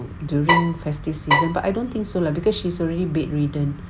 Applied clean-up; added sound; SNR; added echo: none; Bowed string instrument; 0 dB; none.